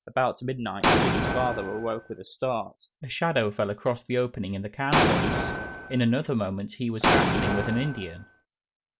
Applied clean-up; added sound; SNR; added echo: none; Explosion; -3 dB; none.